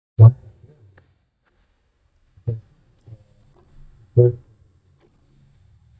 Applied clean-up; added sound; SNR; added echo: neural mask model DeepFilterNet 3.